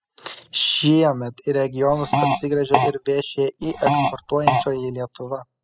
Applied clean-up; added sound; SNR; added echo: classical method spectral subtraction.